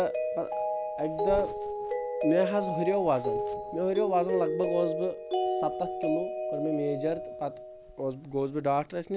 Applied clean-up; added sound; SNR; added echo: none; Mallet percussion; 2 dB; none.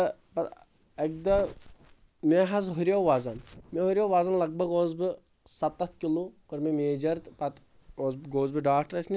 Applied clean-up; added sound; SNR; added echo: none; none; none; none.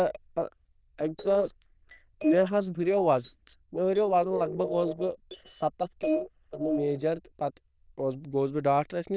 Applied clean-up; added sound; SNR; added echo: neural diffusion model UNIVERSE++.